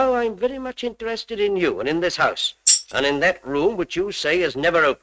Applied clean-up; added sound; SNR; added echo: neural mask model RNNoise.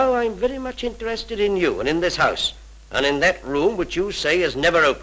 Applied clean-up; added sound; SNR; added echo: none; none; none; none.